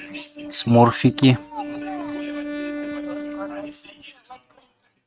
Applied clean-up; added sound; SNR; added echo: neural mask model RNNoise.